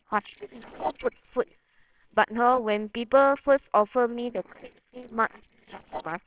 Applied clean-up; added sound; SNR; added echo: neural separator model SepFormer WHAMR!.